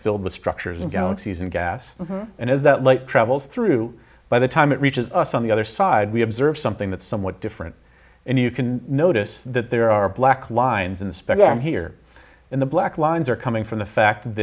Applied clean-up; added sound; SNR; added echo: none; none; none; none.